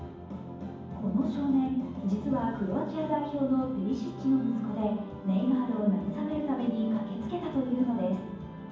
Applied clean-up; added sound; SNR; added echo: none; none; none; reverberation time 1.2 s.